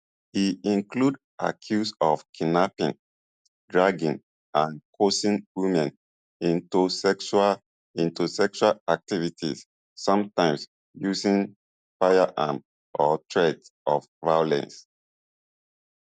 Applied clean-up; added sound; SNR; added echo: none; none; none; none.